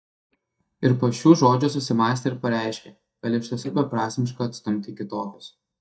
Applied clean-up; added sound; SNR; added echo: neural mask model DeepFilterNet 3.